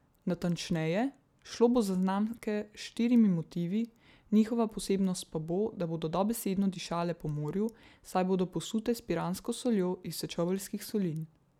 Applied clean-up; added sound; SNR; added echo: none; none; none; none.